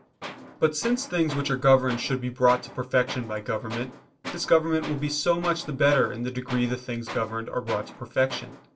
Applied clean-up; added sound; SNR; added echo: none; Tools; 15 dB; reverberation time 0.2 s.